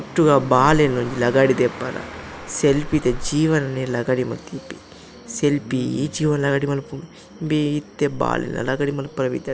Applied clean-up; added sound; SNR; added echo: none; Respiratory sounds; 16 dB; none.